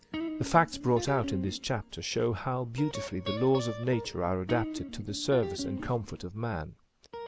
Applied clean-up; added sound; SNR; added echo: none; Guitar; 9 dB; none.